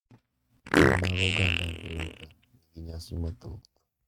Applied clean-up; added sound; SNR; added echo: neural mask model RNNoise.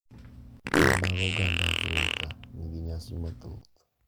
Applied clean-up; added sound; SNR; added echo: none; Fart; -4 dB; none.